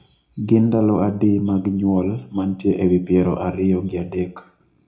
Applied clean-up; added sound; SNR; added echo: none; none; none; reverberation time 0.4 s.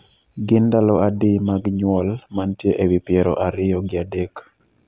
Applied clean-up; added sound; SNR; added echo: none; none; none; none.